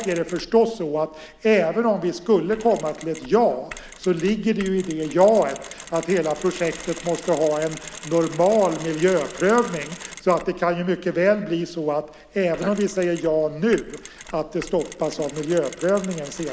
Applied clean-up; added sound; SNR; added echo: none; Mechanisms; 18 dB; none.